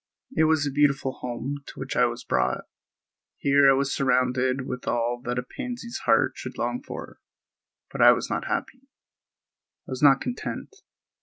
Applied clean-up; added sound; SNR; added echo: none; none; none; none.